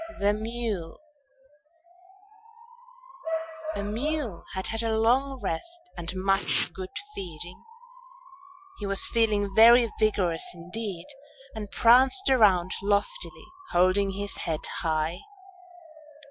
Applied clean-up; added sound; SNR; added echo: classical method Wiener filter.